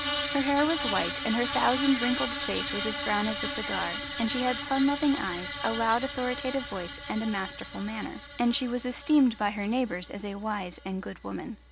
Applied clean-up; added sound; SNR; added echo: none; Screech; 7 dB; none.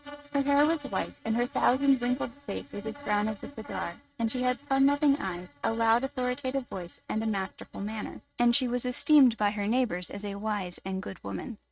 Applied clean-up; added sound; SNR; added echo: neural mask model RNNoise.